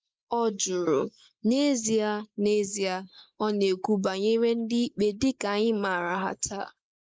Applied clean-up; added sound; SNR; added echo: neural mask model Resemble Enhance denoiser.